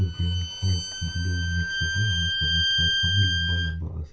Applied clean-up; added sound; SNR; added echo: none; Bowed string instrument; 1 dB; reverberation time 0.2 s.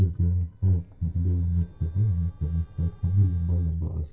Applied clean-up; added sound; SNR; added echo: neural separator model SepFormer DNS4.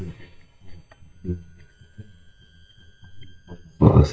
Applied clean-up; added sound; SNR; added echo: neural mask model DeepFilterNet 3.